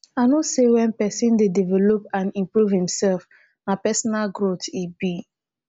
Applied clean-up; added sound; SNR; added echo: none; none; none; none.